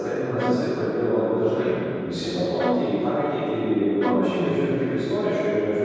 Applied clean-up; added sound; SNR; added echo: none; Bowed string instrument; 8 dB; reverberation time 2.2 s.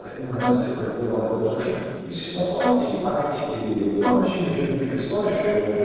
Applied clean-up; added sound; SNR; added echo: neural separator model SepFormer DNS4.